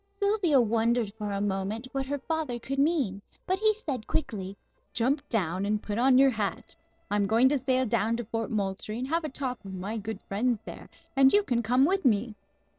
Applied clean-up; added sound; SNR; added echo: neural separator model SepFormer DNS4.